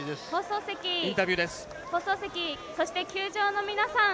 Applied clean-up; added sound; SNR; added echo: none; none; none; none.